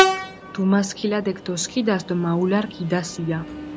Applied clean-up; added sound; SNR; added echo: none; Train; 4 dB; none.